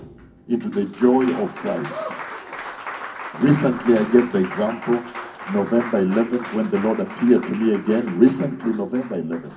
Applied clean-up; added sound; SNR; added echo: none; Applause; 14 dB; reverberation time 0.3 s.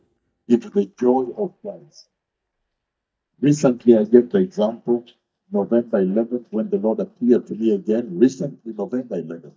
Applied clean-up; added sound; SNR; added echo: neural mask model DeepFilterNet 3.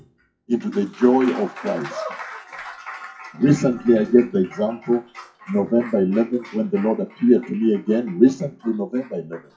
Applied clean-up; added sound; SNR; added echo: classical method WPE with log-MMSE.